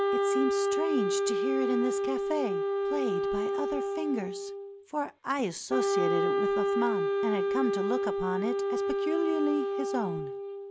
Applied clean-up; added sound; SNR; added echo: none; Wind instrument, woodwind instrument; -4 dB; none.